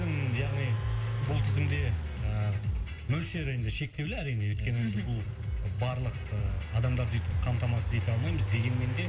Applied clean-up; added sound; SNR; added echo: none; Engine; 3 dB; reverberation time 0.4 s.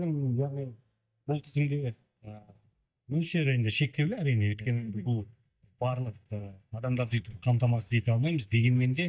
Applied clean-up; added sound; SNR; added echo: neural mask model DeepFilterNet 3.